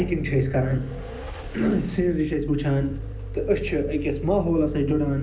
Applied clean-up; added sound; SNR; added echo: none; Vehicle; 9 dB; reverberation time 0.5 s.